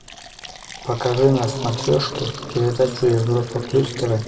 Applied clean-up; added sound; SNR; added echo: none; Fill (with liquid); 15 dB; reverberation time 2.3 s.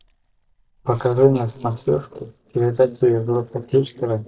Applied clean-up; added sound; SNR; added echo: neural mask model DeepFilterNet 3.